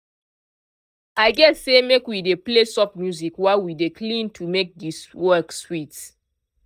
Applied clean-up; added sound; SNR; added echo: neural mask model DeepFilterNet 3.